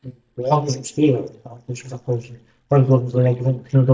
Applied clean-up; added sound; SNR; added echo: neural mask model DeepFilterNet 3.